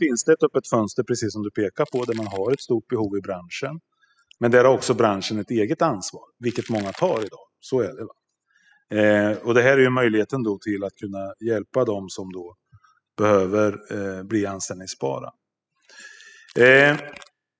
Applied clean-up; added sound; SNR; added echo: classical method spectral subtraction.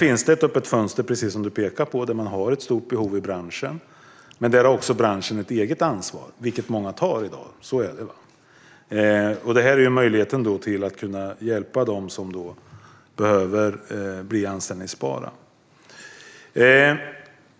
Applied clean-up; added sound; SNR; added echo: none; none; none; none.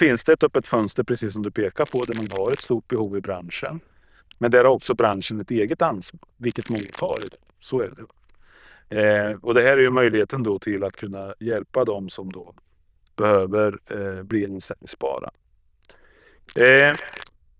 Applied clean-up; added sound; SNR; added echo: neural diffusion model UNIVERSE++.